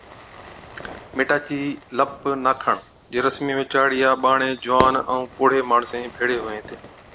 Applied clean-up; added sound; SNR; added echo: none; Fire / Fireworks; 14 dB; none.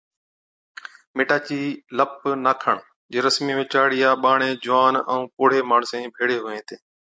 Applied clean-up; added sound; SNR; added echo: none; none; none; none.